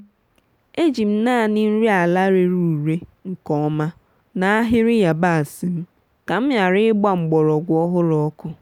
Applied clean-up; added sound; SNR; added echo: none; none; none; none.